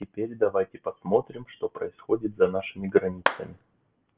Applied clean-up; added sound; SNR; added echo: none; Clapping; 6 dB; none.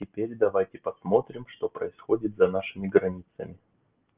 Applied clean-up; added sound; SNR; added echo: none; none; none; none.